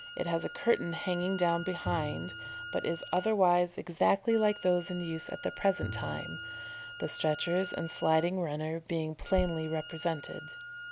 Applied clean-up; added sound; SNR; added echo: none; Bowed string instrument + Wind instrument, woodwind instrument; 12 dB; none.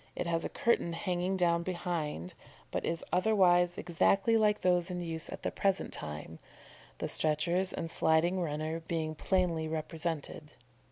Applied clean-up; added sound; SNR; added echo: none; none; none; none.